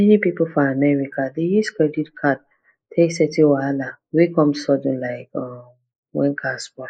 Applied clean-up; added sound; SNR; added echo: neural mask model Resemble Enhance denoiser.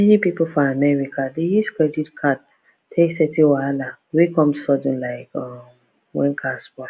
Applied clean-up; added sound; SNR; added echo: none; none; none; none.